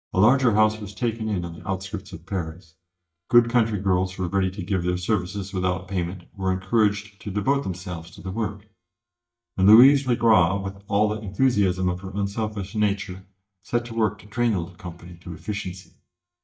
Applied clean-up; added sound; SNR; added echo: neural mask model DeepFilterNet 3.